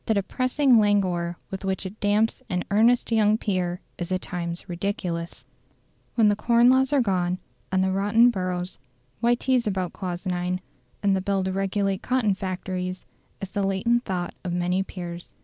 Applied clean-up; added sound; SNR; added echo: none; none; none; none.